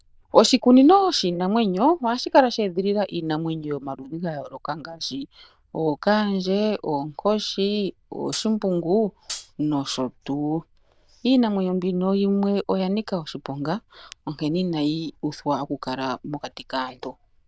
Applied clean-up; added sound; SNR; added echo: neural diffusion model UNIVERSE++.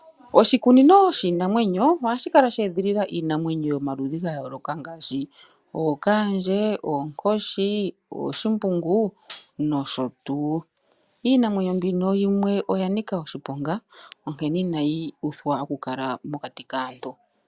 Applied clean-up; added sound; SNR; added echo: none; Hi-hat; 12 dB; none.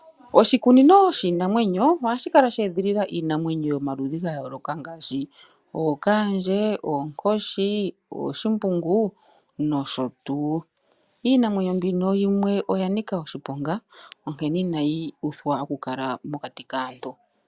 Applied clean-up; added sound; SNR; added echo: none; none; none; none.